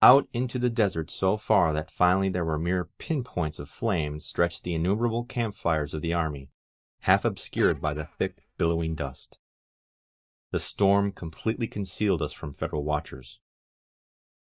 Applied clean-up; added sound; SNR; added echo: neural mask model DeepFilterNet 3.